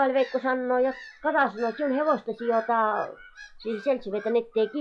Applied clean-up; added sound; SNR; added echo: classical method log-MMSE.